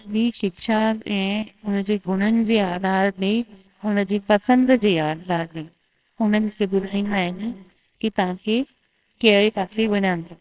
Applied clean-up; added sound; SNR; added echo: neural separator model SepFormer WHAMR!.